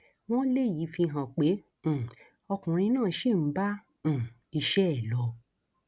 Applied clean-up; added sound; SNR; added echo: none; none; none; none.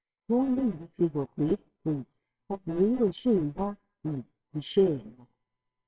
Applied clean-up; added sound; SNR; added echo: neural separator model SepFormer WHAMR!.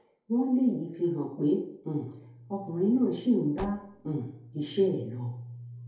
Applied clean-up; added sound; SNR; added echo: none; Car; 18 dB; reverberation time 2.3 s.